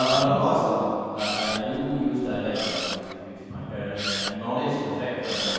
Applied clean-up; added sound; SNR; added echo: none; Camera; 8 dB; reverberation time 2.1 s.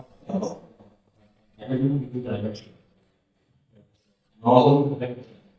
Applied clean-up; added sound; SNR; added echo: neural mask model DeepFilterNet 3.